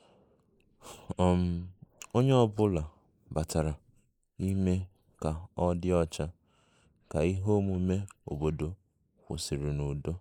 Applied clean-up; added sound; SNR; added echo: neural mask model Resemble Enhance denoiser.